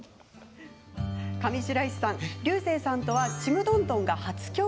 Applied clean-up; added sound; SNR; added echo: none; none; none; none.